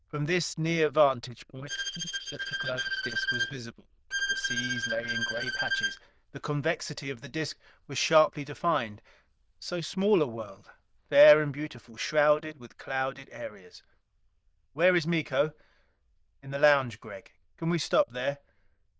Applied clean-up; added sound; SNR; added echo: neural diffusion model UNIVERSE++.